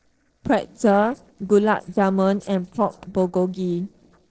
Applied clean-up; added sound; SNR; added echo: neural separator model SepFormer DNS4.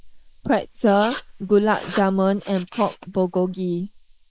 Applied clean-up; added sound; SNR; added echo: neural mask model Resemble Enhance denoiser.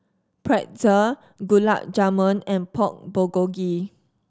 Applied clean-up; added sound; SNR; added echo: none; none; none; none.